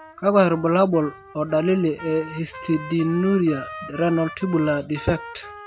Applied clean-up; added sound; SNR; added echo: none; Trumpet; 16 dB; none.